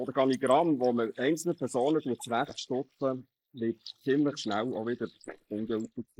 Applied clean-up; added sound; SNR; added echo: neural mask model Resemble Enhance denoiser.